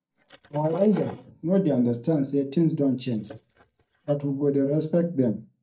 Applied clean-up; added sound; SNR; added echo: neural mask model DeepFilterNet 3.